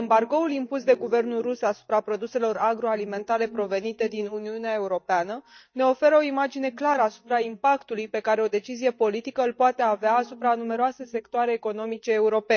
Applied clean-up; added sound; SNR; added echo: neural mask model DeepFilterNet 3.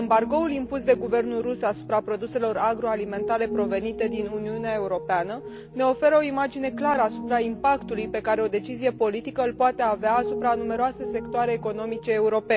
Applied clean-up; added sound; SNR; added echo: none; Piano; 11 dB; none.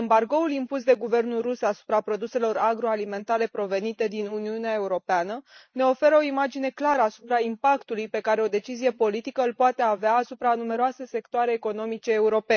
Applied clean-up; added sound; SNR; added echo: neural mask model Resemble Enhance denoiser.